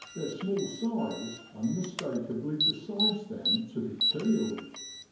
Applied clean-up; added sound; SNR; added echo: none; Alarm; 2 dB; reverberation time 0.9 s.